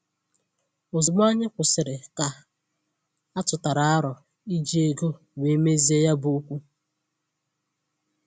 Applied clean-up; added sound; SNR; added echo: none; none; none; none.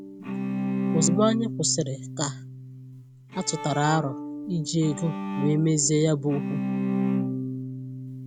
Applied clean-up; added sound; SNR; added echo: none; Bowed string instrument; 3 dB; none.